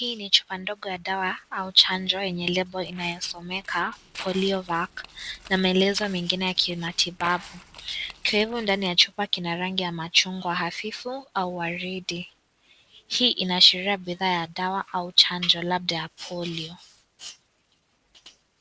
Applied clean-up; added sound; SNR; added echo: neural separator model SepFormer DNS4.